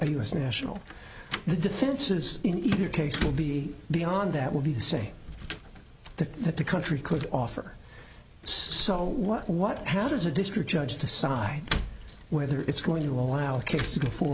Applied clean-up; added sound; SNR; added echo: none; Keys jangling; 11 dB; none.